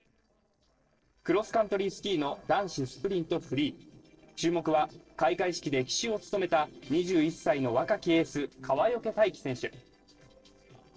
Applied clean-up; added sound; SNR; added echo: neural separator model SepFormer DNS4.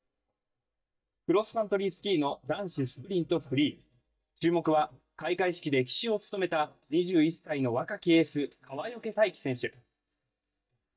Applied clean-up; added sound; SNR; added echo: neural mask model DeepFilterNet 3.